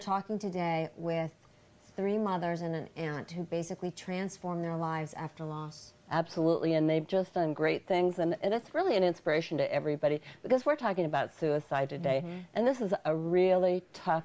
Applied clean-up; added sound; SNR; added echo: none; none; none; none.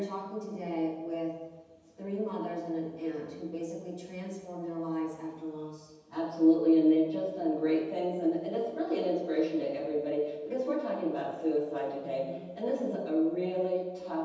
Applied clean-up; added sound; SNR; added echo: none; none; none; reverberation time 1.1 s.